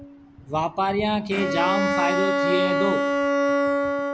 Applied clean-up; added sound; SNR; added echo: none; Bowed string instrument; -3 dB; none.